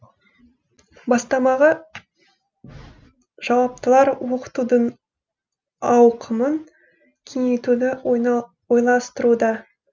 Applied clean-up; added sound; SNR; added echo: none; none; none; none.